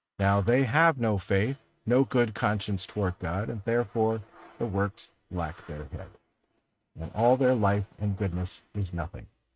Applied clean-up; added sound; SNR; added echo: neural mask model RNNoise.